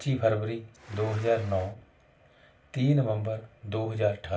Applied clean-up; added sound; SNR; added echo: none; Insect; 18 dB; reverberation time 0.2 s.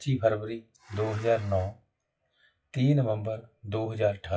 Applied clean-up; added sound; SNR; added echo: classical method WPE with log-MMSE.